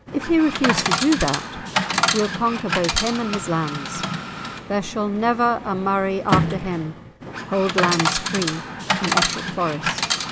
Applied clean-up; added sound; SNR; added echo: none; Coin (dropping) / Chatter; 1 dB; none.